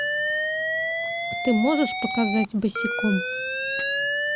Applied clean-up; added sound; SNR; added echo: none; Alarm; 0 dB; none.